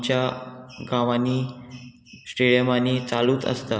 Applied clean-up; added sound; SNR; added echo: none; none; none; none.